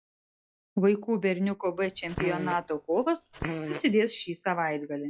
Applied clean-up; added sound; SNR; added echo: classical method log-MMSE.